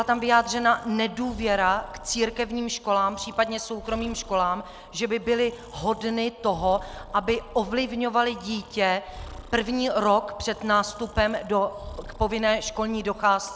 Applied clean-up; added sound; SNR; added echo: none; Breathing; 19 dB; none.